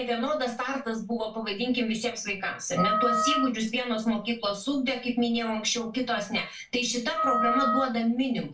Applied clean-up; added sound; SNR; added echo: none; Wind instrument, woodwind instrument; 1 dB; reverberation time 0.2 s.